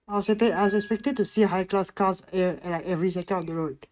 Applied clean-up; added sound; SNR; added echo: neural mask model RNNoise.